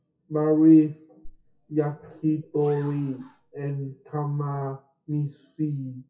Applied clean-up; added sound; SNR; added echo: classical method WPE with log-MMSE.